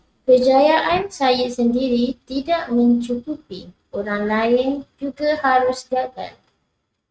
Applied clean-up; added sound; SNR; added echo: neural mask model RNNoise.